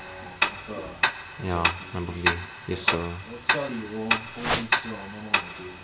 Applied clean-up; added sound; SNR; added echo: none; Whoosh, swoosh, swish + Tick-tock; -3 dB; none.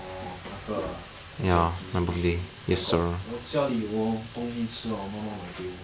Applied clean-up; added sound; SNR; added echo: none; none; none; none.